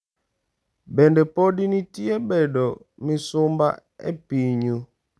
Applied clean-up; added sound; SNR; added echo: none; none; none; none.